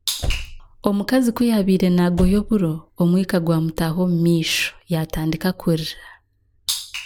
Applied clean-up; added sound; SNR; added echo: none; Slam / Car; 8 dB; none.